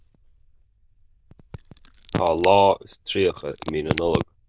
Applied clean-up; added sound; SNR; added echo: neural diffusion model UNIVERSE++.